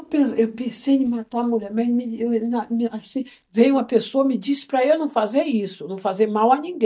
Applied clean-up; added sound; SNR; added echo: neural mask model DeepFilterNet 3.